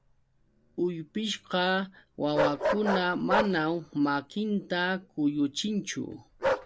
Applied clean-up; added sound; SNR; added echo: none; Bark; 5 dB; none.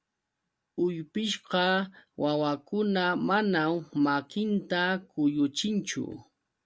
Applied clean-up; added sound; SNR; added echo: none; none; none; none.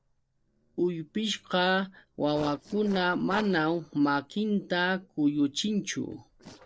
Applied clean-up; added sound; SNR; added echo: neural separator model SepFormer DNS4.